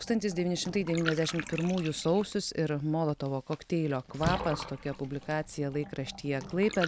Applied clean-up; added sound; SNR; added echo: none; Bathtub (filling or washing) / Water; 11 dB; none.